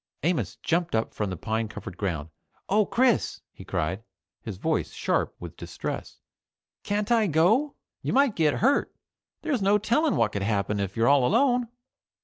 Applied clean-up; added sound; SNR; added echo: none; none; none; none.